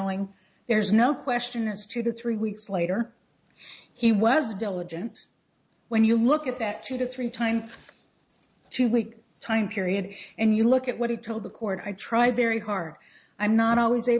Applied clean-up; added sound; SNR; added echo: none; none; none; none.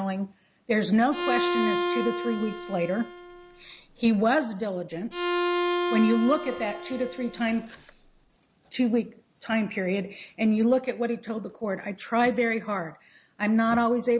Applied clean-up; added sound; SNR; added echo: none; Bowed string instrument; 4 dB; none.